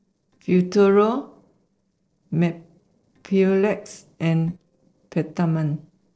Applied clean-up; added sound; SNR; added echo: neural separator model SepFormer DNS4.